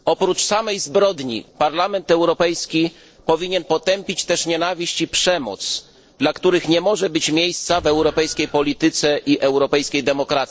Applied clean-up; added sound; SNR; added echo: neural separator model SepFormer DNS4.